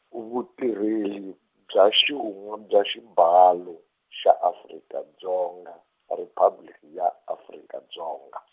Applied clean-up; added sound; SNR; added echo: none; none; none; none.